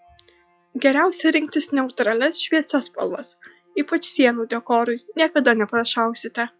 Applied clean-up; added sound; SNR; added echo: classical method log-MMSE.